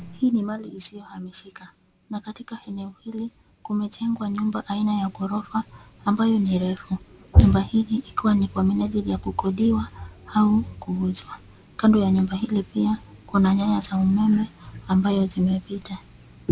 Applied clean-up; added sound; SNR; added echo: none; none; none; none.